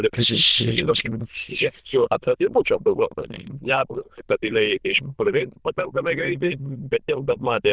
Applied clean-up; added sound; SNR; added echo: neural diffusion model UNIVERSE++.